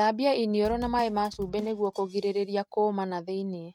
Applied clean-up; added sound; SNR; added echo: neural mask model RNNoise.